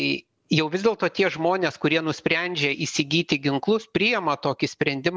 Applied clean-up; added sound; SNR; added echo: none; none; none; none.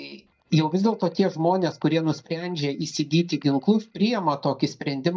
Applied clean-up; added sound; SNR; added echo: neural mask model DeepFilterNet 3.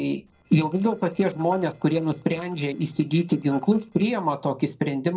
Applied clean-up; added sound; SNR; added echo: neural separator model SepFormer DNS4.